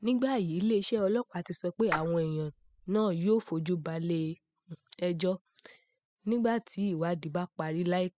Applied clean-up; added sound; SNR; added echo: classical method spectral subtraction.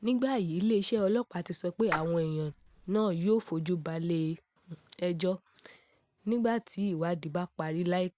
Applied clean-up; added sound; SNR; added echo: none; Splash, splatter; 9 dB; none.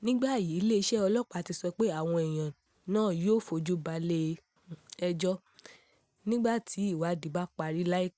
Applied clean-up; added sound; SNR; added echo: none; none; none; none.